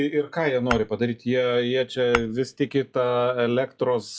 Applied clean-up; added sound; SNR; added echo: classical method log-MMSE.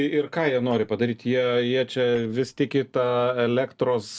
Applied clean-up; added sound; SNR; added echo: neural separator model SepFormer DNS4.